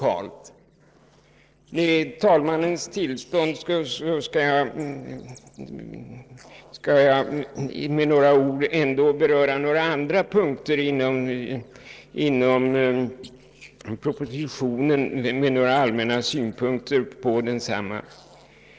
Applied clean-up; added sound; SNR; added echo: neural separator model SepFormer DNS4.